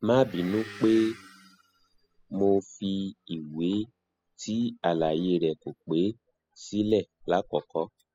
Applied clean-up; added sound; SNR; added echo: classical method spectral subtraction.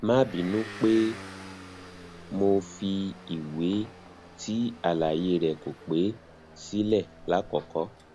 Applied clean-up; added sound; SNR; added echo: none; Motor vehicle (road) / Engine; 17 dB; none.